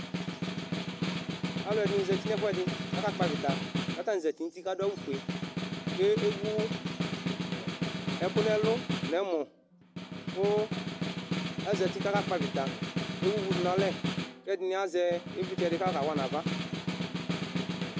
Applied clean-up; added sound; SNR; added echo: none; Snare drum; 1 dB; none.